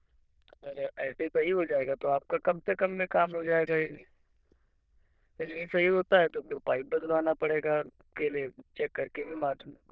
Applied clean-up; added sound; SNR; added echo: neural diffusion model UNIVERSE++.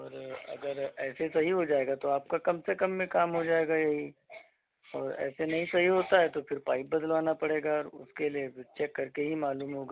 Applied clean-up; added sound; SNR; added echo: none; none; none; none.